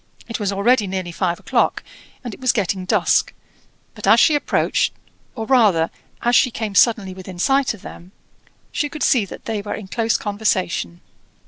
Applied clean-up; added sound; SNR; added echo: none; none; none; none.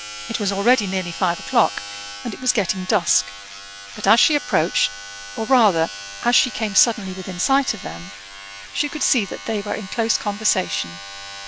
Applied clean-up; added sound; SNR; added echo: none; Domestic sounds, home sounds; 13 dB; none.